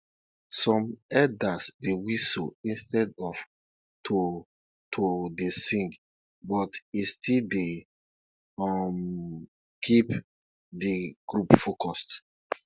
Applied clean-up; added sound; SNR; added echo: none; none; none; none.